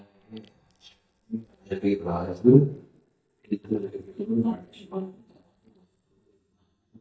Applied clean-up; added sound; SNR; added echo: neural mask model DeepFilterNet 3.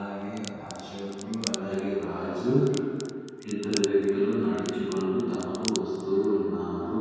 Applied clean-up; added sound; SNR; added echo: none; Crack; 13 dB; reverberation time 2.1 s.